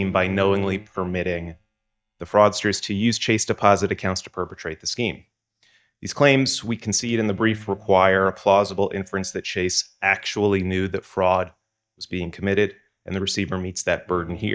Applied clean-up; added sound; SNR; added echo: neural mask model DeepFilterNet 3.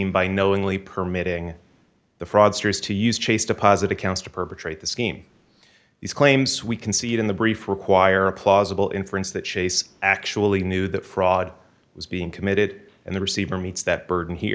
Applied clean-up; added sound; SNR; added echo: none; none; none; none.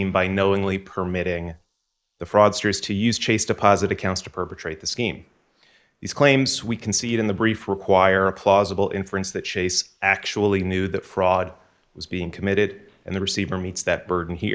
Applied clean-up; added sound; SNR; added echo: neural mask model Resemble Enhance denoiser.